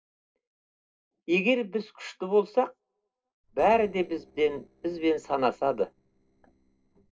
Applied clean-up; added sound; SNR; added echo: neural separator model SepFormer DNS4.